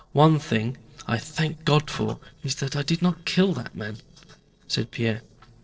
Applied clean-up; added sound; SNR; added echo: neural separator model SepFormer DNS4.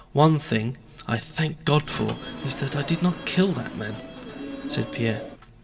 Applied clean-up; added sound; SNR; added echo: none; Subway, metro, underground / Sliding door; 11 dB; reverberation time 0.8 s.